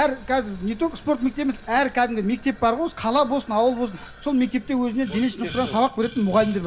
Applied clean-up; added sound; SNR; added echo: none; Boiling; 18 dB; none.